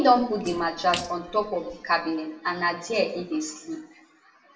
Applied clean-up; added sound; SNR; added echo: none; Splash, splatter; 17 dB; reverberation time 0.6 s.